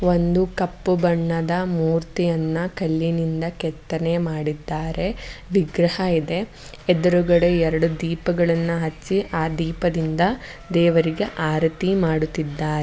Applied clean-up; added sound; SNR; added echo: none; none; none; none.